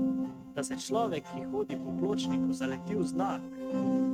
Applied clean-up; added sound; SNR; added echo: neural mask model RNNoise.